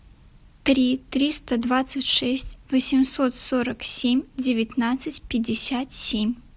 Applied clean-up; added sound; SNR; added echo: none; none; none; none.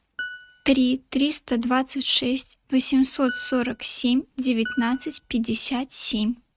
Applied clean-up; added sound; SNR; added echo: neural mask model RNNoise.